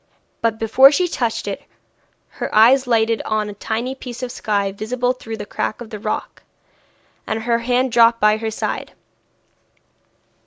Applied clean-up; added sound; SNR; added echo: none; none; none; none.